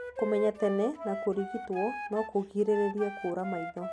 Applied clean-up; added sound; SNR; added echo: none; Wind instrument, woodwind instrument; 8 dB; none.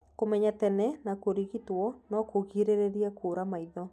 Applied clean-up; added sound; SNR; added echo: none; none; none; none.